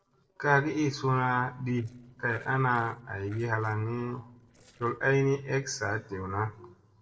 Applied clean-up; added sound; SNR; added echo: neural separator model SepFormer DNS4.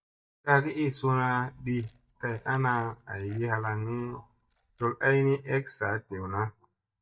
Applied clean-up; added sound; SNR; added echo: neural mask model DeepFilterNet 3.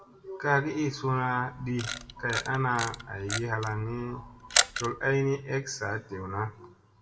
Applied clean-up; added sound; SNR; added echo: none; Camera; 3 dB; reverberation time 0.7 s.